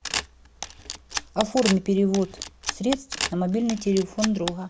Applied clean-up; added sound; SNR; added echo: none; Camera; 8 dB; none.